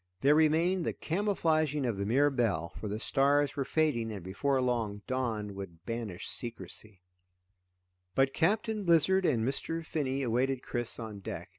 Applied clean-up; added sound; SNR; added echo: none; none; none; none.